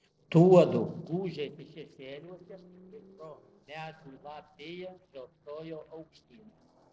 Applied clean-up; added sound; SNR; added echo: neural separator model SepFormer DNS4.